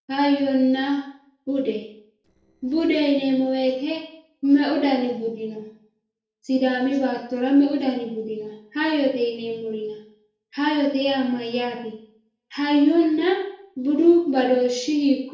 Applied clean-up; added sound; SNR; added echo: neural separator model SepFormer DNS4.